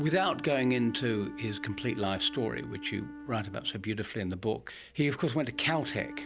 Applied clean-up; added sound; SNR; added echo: none; Wind instrument, woodwind instrument; 13 dB; none.